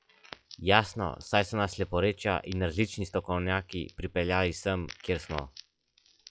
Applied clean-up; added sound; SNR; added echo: classical method log-MMSE.